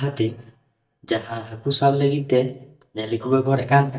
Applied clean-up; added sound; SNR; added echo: neural mask model DeepFilterNet 3.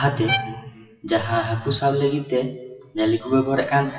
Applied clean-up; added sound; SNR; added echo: classical method WPE with log-MMSE.